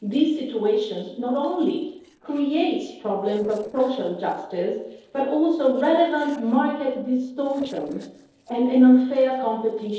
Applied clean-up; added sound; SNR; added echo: neural separator model SepFormer DNS4.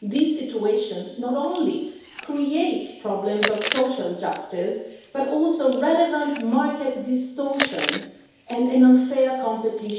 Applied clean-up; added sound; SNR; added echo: none; Chewing, mastication; 11 dB; reverberation time 2.2 s.